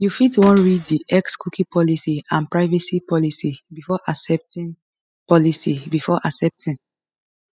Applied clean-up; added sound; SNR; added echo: classical method spectral subtraction.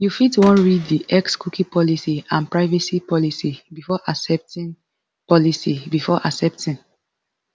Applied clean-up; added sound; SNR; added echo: none; Cupboard open or close / Door; 15 dB; none.